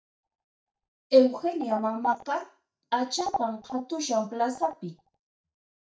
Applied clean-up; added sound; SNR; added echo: neural mask model DeepFilterNet 3.